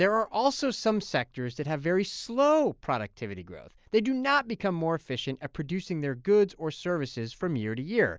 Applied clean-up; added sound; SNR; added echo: none; none; none; none.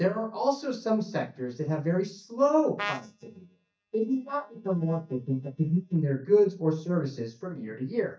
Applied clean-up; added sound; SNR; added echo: neural mask model DeepFilterNet 3.